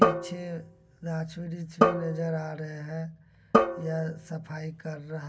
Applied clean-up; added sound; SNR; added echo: none; Drum; -5 dB; none.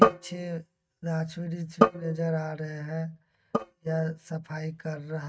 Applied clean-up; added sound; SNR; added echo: neural mask model RNNoise.